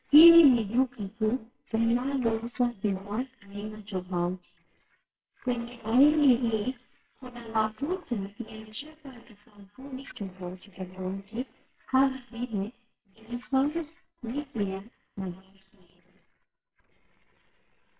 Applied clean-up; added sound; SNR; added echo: neural separator model SepFormer WHAMR!.